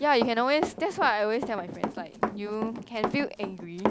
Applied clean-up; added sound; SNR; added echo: none; Run; 6 dB; none.